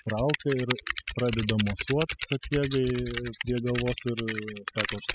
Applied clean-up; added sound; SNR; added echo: classical method spectral subtraction.